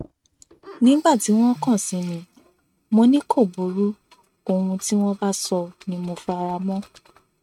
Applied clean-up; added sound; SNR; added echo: neural mask model RNNoise.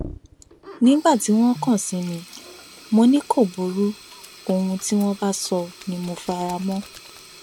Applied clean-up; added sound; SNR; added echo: none; Sink (filling or washing); 19 dB; none.